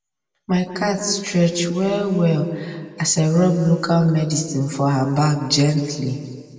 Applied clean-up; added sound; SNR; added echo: none; none; none; reverberation time 1.7 s.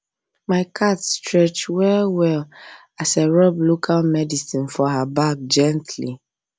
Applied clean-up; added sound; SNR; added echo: none; none; none; none.